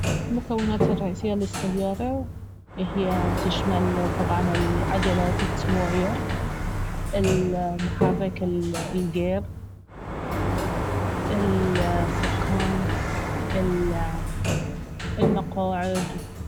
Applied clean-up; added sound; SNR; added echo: none; Sliding door; -1 dB; none.